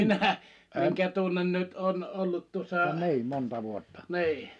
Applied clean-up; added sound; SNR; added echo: none; none; none; none.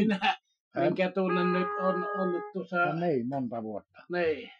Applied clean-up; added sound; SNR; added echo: classical method Wiener filter.